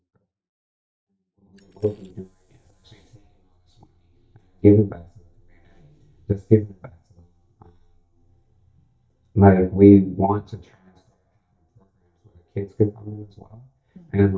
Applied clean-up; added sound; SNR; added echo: neural mask model DeepFilterNet 3.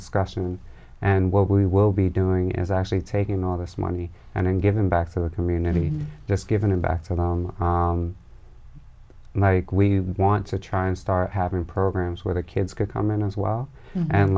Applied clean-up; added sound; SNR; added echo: none; none; none; none.